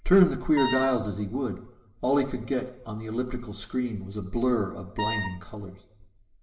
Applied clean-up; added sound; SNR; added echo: none; Wind instrument, woodwind instrument; 6 dB; reverberation time 0.8 s.